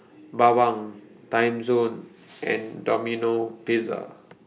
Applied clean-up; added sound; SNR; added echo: none; none; none; none.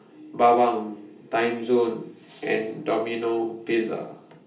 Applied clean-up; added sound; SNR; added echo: none; none; none; reverberation time 0.4 s.